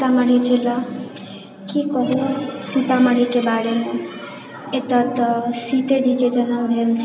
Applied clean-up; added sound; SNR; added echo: none; none; none; none.